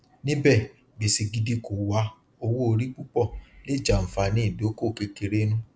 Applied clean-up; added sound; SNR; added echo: none; none; none; none.